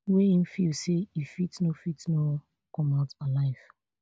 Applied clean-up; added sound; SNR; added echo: none; none; none; none.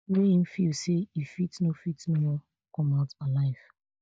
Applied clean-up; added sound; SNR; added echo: neural mask model DeepFilterNet 3.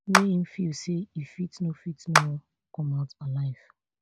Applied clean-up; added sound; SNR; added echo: none; Clapping; 0 dB; none.